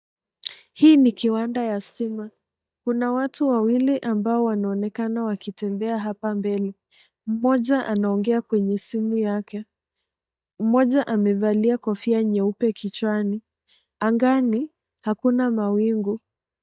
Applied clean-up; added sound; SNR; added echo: neural mask model DeepFilterNet 3.